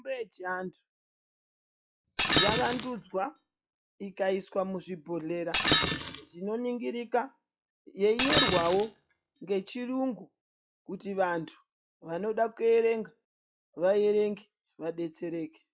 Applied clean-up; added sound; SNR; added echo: classical method log-MMSE.